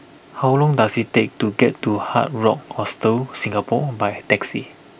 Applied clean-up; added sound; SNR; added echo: none; none; none; none.